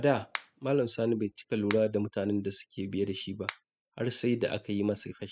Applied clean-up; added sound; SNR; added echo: classical method spectral subtraction.